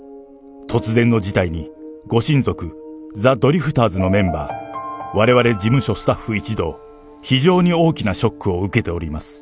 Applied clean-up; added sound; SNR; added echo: none; none; none; none.